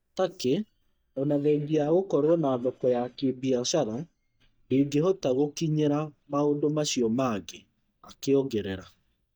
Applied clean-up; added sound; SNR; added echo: neural mask model DeepFilterNet 3.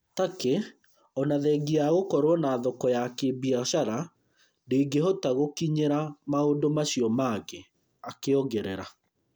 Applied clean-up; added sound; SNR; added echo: none; none; none; none.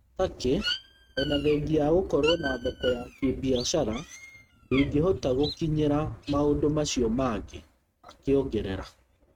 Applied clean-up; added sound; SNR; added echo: neural mask model RNNoise.